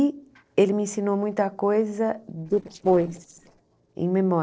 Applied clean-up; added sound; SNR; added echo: neural separator model SepFormer DNS4.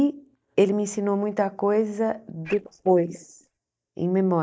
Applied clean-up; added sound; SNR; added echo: neural mask model DeepFilterNet 3.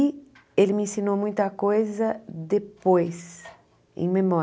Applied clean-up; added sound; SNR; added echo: none; none; none; none.